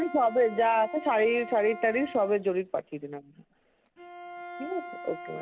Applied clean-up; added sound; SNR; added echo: none; Bowed string instrument; 14 dB; none.